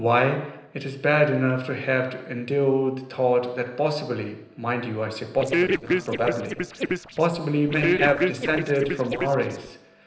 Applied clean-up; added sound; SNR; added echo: neural separator model SepFormer DNS4.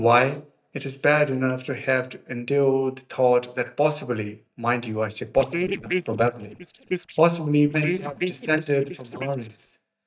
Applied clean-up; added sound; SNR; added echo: neural mask model DeepFilterNet 3.